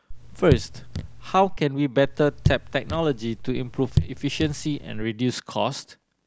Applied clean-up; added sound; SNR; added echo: none; Raindrop / Drip; 3 dB; none.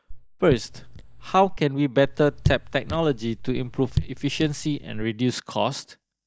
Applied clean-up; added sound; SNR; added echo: neural mask model DeepFilterNet 3.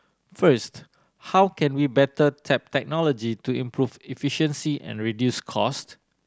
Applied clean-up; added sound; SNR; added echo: none; none; none; none.